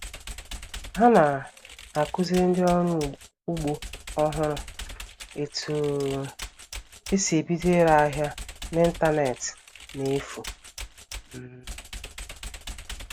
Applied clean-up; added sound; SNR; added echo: none; Computer keyboard; 14 dB; none.